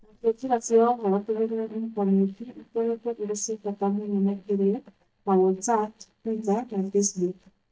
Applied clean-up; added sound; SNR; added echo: neural mask model DeepFilterNet 3.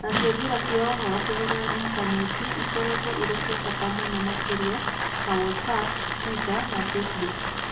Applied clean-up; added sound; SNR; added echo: none; Tools; -1 dB; reverberation time 0.9 s.